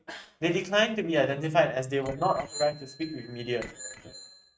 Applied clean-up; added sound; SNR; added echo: neural mask model RNNoise.